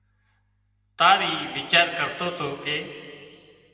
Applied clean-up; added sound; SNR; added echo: none; none; none; reverberation time 2.4 s.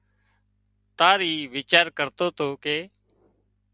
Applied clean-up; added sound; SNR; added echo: none; none; none; none.